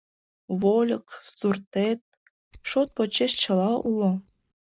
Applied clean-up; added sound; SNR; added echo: neural mask model DeepFilterNet 3.